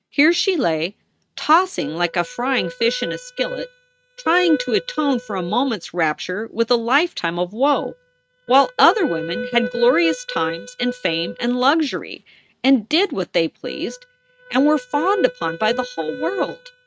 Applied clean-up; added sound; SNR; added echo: neural mask model RNNoise.